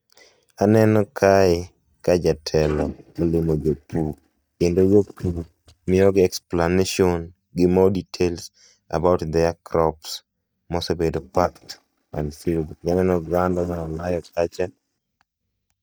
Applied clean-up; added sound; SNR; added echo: neural mask model DeepFilterNet 3.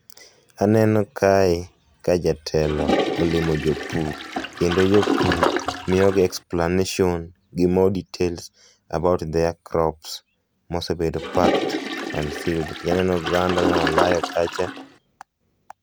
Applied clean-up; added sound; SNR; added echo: none; Toilet flush; 3 dB; none.